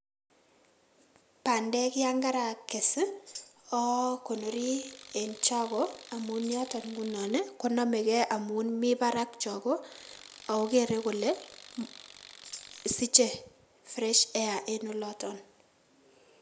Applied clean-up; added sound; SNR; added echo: none; Tambourine + Tools; 19 dB; none.